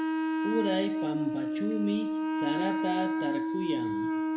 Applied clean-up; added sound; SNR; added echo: none; Wind instrument, woodwind instrument; -4 dB; reverberation time 0.7 s.